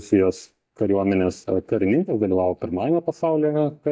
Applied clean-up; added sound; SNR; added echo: neural mask model DeepFilterNet 3.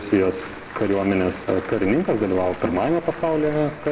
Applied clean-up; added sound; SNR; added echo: none; Applause / Crowd; 15 dB; reverberation time 1.0 s.